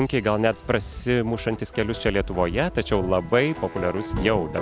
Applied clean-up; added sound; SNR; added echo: none; none; none; none.